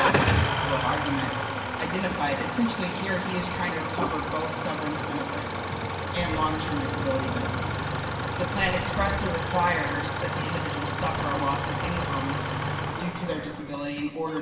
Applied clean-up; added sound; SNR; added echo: none; Idling / Engine starting; -2 dB; reverberation time 1.2 s.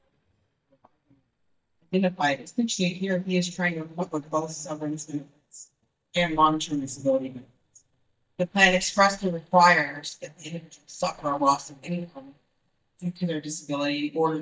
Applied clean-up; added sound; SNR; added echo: neural mask model DeepFilterNet 3.